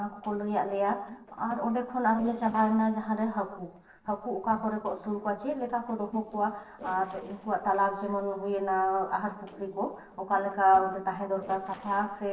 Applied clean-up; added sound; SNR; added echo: neural separator model SepFormer DNS4.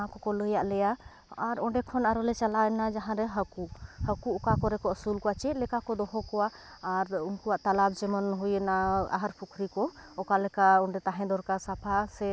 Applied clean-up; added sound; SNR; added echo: none; none; none; none.